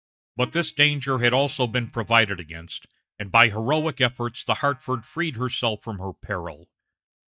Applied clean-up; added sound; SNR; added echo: neural mask model DeepFilterNet 3.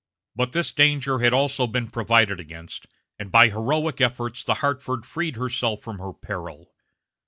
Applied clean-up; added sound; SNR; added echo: none; none; none; none.